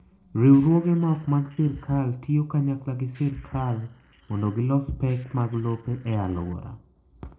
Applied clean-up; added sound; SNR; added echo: neural separator model SepFormer DNS4.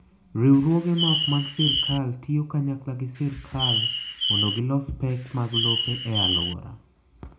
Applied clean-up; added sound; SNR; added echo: none; Bird; 1 dB; reverberation time 0.3 s.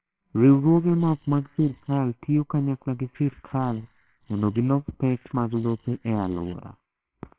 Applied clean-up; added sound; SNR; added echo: neural separator model SepFormer WHAMR!.